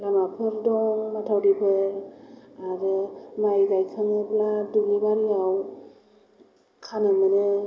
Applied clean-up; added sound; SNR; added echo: none; none; none; reverberation time 0.3 s.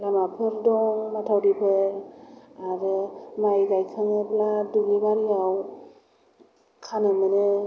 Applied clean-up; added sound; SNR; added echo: none; none; none; none.